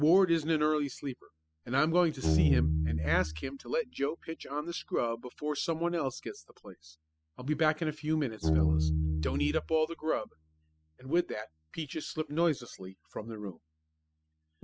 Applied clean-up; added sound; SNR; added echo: classical method spectral subtraction.